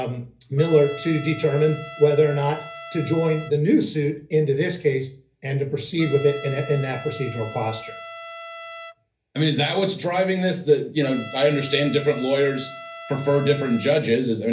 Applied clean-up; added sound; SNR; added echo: none; Trumpet; 15 dB; reverberation time 0.3 s.